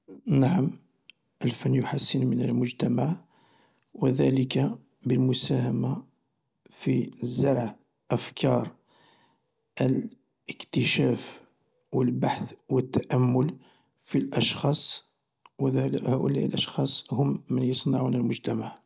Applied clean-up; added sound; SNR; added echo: none; none; none; none.